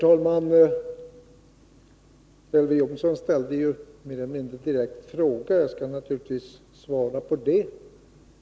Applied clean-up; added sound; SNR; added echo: none; none; none; none.